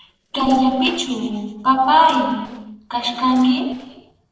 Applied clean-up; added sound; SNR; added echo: neural separator model SepFormer DNS4.